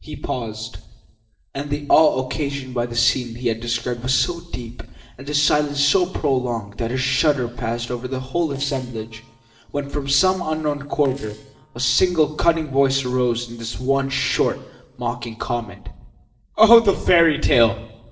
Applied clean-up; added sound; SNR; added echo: neural separator model SepFormer DNS4.